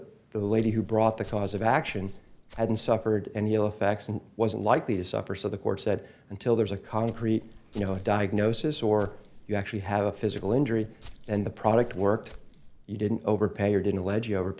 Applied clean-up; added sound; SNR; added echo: none; Walk, footsteps; 17 dB; none.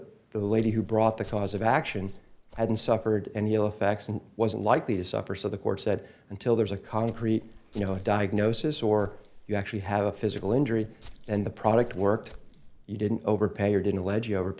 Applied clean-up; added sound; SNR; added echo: neural mask model Resemble Enhance denoiser.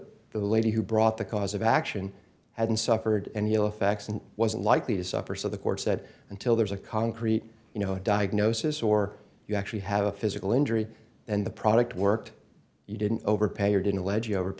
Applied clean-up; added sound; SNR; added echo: none; none; none; none.